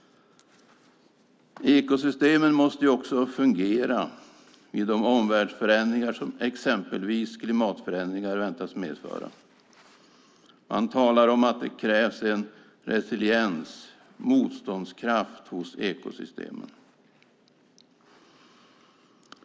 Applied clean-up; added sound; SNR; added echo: none; none; none; none.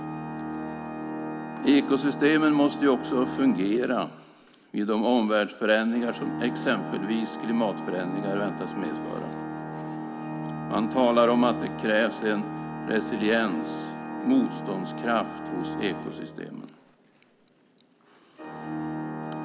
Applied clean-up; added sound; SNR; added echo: none; Organ; 8 dB; none.